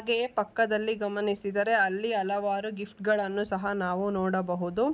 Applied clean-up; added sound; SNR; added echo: none; none; none; none.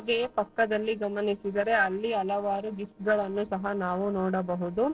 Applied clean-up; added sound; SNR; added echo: neural separator model SepFormer DNS4.